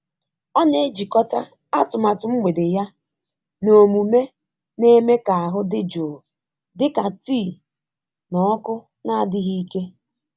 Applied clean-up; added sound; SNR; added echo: none; none; none; none.